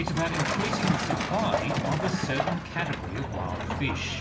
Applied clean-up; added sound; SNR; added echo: none; Truck; -2 dB; reverberation time 0.6 s.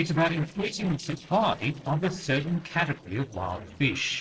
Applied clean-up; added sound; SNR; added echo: neural separator model SepFormer DNS4.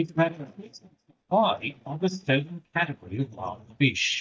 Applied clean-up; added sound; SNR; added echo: neural mask model DeepFilterNet 3.